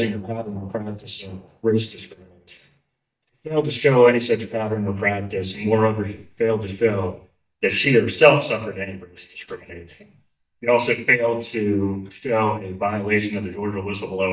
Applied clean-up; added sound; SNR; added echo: neural mask model DeepFilterNet 3.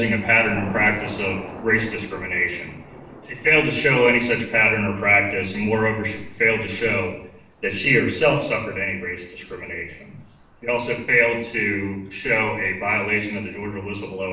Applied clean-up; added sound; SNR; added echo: none; Thunder / Rain; 20 dB; reverberation time 0.6 s.